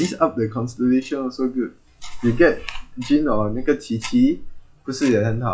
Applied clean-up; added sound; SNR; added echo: classical method log-MMSE.